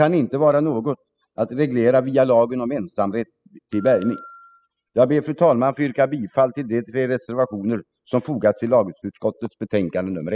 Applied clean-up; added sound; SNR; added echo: classical method spectral subtraction.